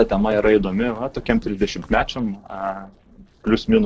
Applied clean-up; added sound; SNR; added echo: neural separator model SepFormer DNS4.